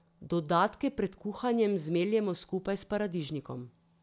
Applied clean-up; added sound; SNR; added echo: none; none; none; none.